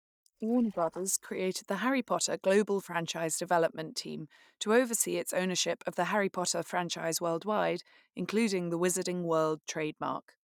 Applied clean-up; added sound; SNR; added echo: neural mask model DeepFilterNet 3.